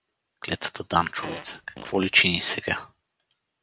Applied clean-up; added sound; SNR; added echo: none; Fart; 12 dB; none.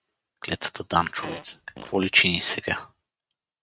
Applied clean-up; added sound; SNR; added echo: neural mask model RNNoise.